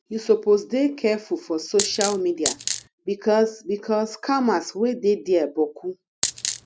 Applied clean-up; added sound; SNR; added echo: none; Coin (dropping); 3 dB; none.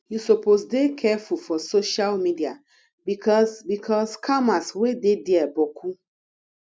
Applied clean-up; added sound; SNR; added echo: none; none; none; none.